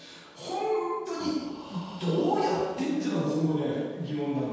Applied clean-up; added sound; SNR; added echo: none; Breathing; 19 dB; reverberation time 1.2 s.